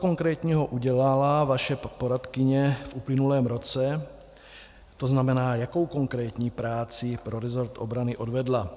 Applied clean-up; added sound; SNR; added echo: none; none; none; none.